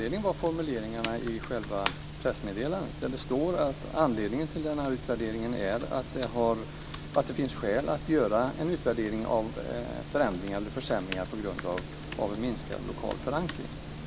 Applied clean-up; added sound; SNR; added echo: none; Computer keyboard; 15 dB; none.